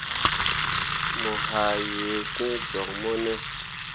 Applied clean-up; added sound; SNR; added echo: none; Engine; -3 dB; none.